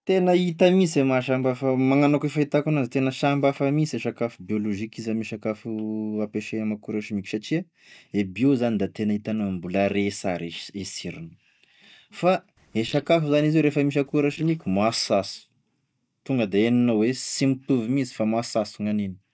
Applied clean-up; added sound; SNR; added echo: neural mask model DeepFilterNet 3.